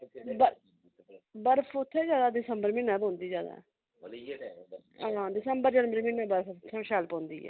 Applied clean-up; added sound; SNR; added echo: none; none; none; none.